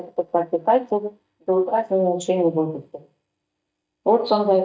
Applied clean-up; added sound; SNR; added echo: neural mask model DeepFilterNet 3.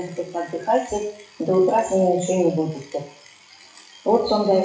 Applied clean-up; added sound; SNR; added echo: classical method WPE with log-MMSE.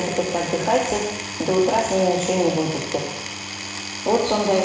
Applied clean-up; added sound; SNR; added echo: none; Power tool; 9 dB; reverberation time 1.0 s.